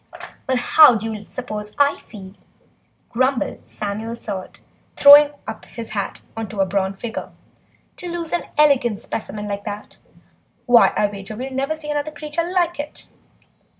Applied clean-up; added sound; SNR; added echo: none; none; none; none.